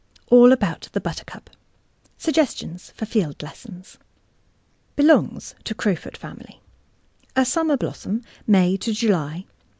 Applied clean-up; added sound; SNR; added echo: none; none; none; none.